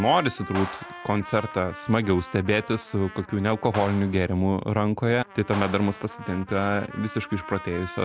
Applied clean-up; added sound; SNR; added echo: none; Trumpet + Clapping; 14 dB; none.